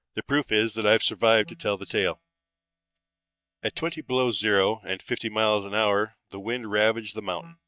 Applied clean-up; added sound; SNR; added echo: neural mask model DeepFilterNet 3.